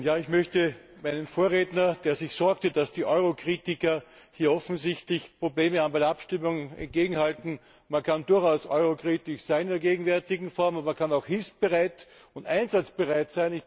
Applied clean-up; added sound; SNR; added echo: none; none; none; none.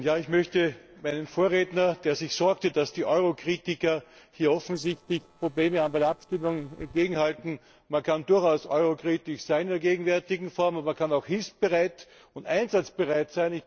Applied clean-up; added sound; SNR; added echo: neural separator model SepFormer DNS4.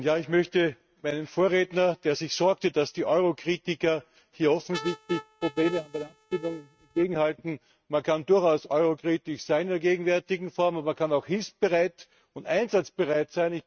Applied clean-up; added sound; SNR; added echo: neural mask model RNNoise.